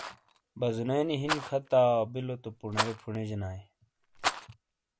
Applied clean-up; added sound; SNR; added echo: none; Rattle; 7 dB; none.